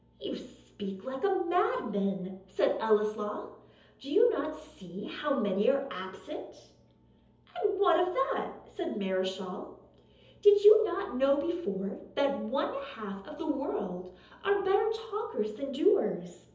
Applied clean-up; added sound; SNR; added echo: none; none; none; reverberation time 0.7 s.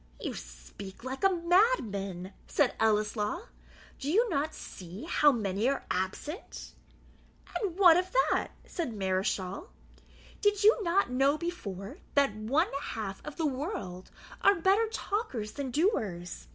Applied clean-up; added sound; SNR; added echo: none; none; none; none.